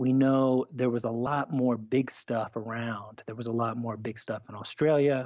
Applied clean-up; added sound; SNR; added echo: none; none; none; none.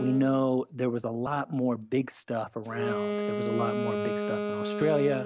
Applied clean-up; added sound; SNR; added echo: none; Wind instrument, woodwind instrument; 4 dB; none.